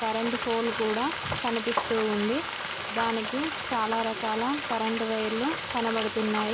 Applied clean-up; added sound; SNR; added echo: none; Frying (food); 3 dB; none.